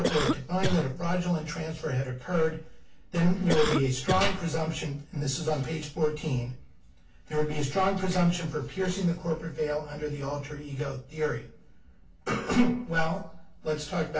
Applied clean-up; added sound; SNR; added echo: none; Cough; 2 dB; reverberation time 0.2 s.